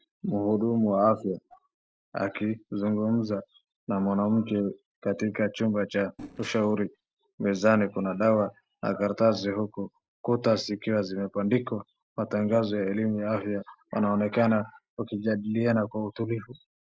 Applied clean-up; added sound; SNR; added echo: neural separator model SepFormer DNS4.